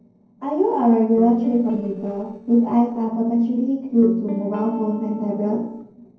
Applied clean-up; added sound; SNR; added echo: neural separator model SepFormer DNS4.